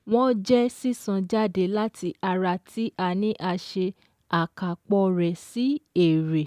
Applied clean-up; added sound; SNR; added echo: none; none; none; none.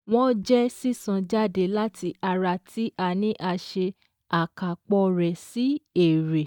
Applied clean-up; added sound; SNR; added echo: neural mask model DeepFilterNet 3.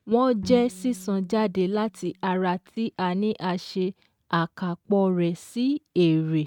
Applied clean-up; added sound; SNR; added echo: neural mask model RNNoise.